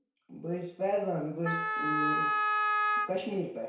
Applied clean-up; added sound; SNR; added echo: none; Wind instrument, woodwind instrument; -5 dB; reverberation time 0.6 s.